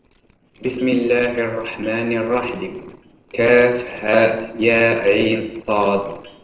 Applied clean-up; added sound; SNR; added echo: neural separator model SepFormer DNS4.